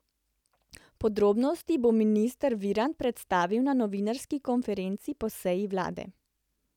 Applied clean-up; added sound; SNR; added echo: none; none; none; none.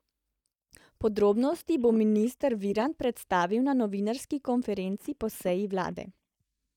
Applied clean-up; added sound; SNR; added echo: neural mask model DeepFilterNet 3.